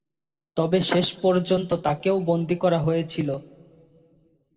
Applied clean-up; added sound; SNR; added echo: none; none; none; reverberation time 0.9 s.